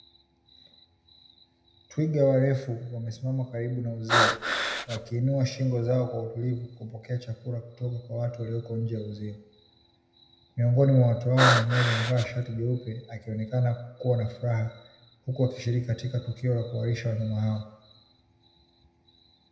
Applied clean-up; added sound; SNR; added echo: none; Breathing; -2 dB; reverberation time 0.7 s.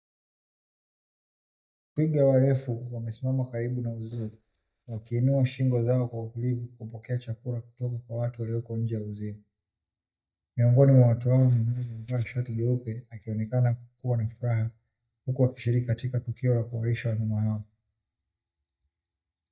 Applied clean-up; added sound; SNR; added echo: neural mask model DeepFilterNet 3.